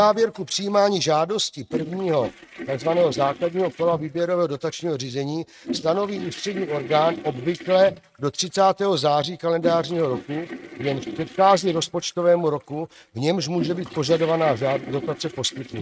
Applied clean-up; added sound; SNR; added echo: neural mask model RNNoise.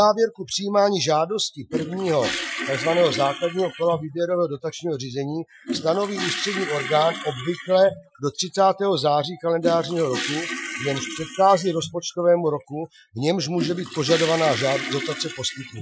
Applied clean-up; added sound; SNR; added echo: classical method Wiener filter.